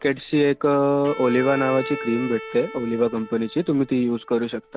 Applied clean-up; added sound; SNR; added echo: none; Bowed string instrument; 14 dB; none.